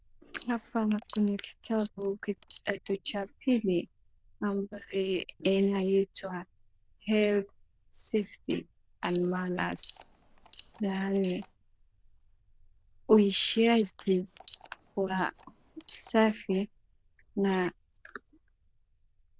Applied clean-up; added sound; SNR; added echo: neural diffusion model UNIVERSE++.